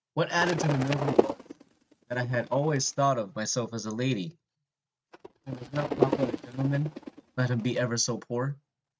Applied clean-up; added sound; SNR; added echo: neural mask model RNNoise.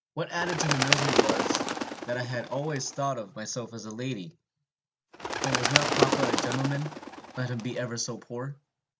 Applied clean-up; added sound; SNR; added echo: none; Bird; -3 dB; none.